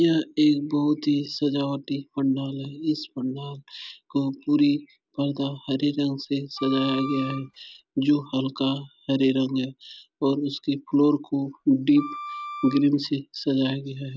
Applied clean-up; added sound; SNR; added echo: none; Wind instrument, woodwind instrument; 13 dB; none.